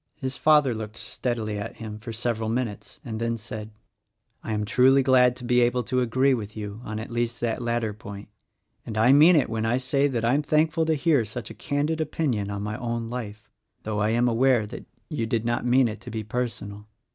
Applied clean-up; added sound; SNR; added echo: none; none; none; none.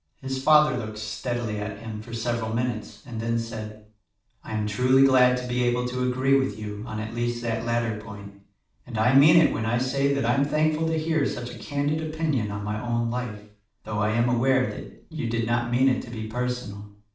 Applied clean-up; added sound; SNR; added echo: none; none; none; reverberation time 0.5 s.